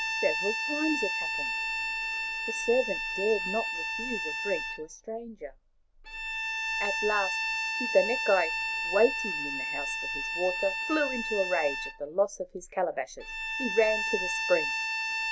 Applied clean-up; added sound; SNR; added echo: none; Bowed string instrument; 1 dB; none.